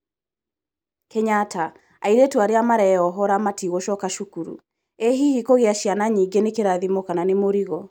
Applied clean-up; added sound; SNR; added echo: none; none; none; none.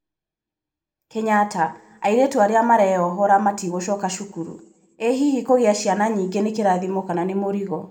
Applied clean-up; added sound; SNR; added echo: none; none; none; reverberation time 0.4 s.